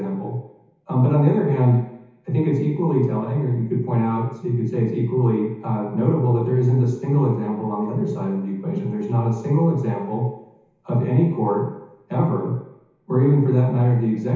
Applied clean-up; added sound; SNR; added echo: none; none; none; reverberation time 1.0 s.